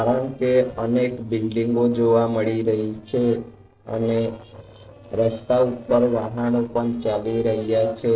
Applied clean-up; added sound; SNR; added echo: neural separator model SepFormer DNS4.